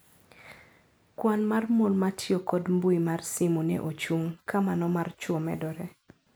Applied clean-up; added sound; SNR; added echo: none; none; none; none.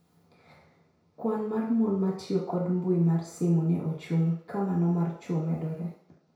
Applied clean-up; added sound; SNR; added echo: none; none; none; reverberation time 0.6 s.